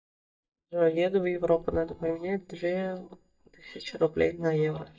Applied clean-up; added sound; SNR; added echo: neural mask model DeepFilterNet 3.